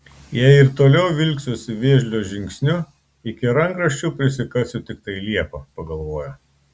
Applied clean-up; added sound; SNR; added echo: none; none; none; none.